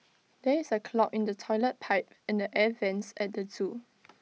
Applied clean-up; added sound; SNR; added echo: none; none; none; none.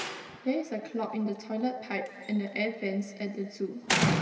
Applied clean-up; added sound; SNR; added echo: none; Slam; 2 dB; reverberation time 2.3 s.